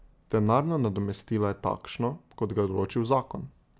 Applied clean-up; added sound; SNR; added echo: none; none; none; none.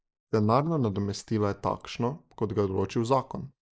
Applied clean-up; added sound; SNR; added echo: neural mask model Resemble Enhance denoiser.